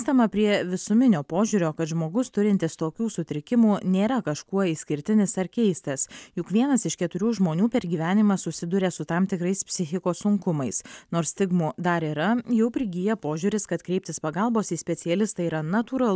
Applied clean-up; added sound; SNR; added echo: none; none; none; none.